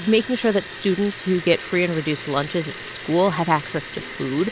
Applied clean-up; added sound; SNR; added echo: none; Liquid; 13 dB; none.